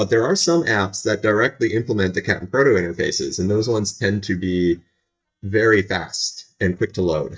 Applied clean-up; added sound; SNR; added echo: neural mask model DeepFilterNet 3.